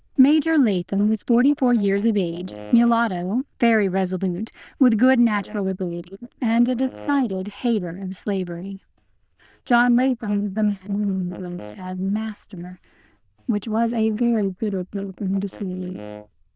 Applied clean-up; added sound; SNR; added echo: neural diffusion model UNIVERSE++.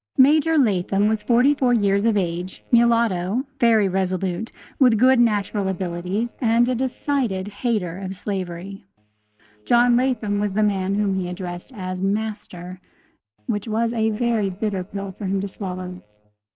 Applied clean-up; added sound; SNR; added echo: neural separator model SepFormer DNS4.